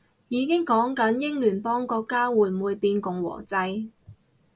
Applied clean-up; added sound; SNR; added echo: none; none; none; none.